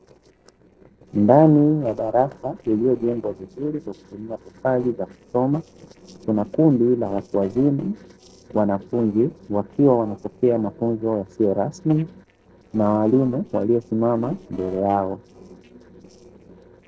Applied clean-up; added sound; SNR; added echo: neural separator model SepFormer DNS4.